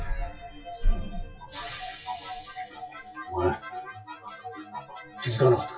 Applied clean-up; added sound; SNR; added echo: classical method WPE with log-MMSE.